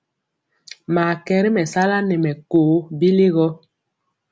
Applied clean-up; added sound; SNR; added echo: none; none; none; none.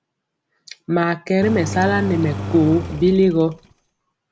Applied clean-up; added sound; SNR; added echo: none; Engine; 8 dB; none.